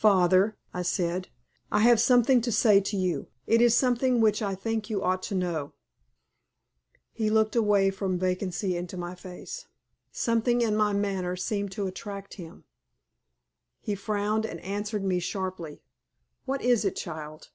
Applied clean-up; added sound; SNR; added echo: none; none; none; none.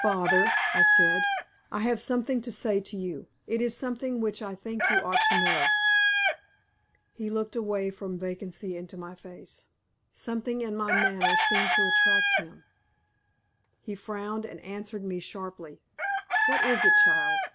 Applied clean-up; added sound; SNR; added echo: none; Chicken, rooster; -4 dB; none.